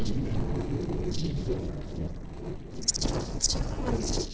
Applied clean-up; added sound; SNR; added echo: neural separator model SepFormer DNS4.